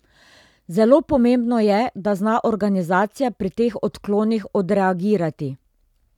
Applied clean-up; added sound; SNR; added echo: none; none; none; none.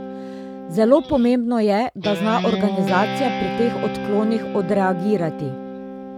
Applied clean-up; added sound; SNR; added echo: none; Guitar; 7 dB; none.